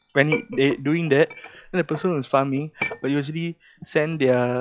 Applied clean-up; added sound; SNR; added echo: classical method log-MMSE.